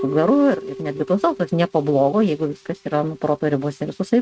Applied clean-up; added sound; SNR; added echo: neural mask model RNNoise.